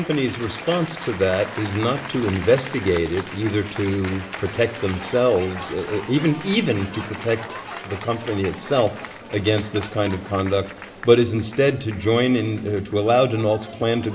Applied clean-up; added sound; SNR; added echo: none; Applause / Cheering; 13 dB; reverberation time 1.3 s.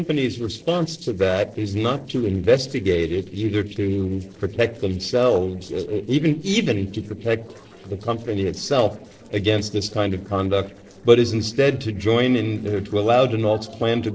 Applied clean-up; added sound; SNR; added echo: neural separator model SepFormer DNS4.